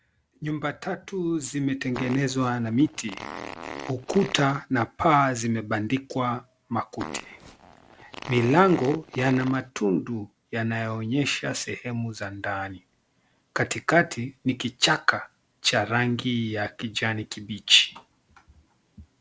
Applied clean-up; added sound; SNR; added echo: none; Fart; 12 dB; none.